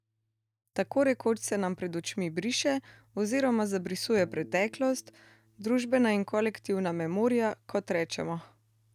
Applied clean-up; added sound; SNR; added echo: neural mask model DeepFilterNet 3.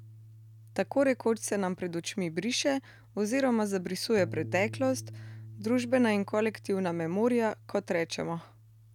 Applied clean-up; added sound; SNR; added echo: none; Bass guitar; 17 dB; none.